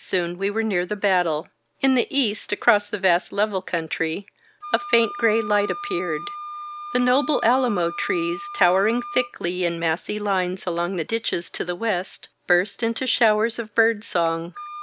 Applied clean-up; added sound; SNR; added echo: none; Wind instrument, woodwind instrument; 15 dB; none.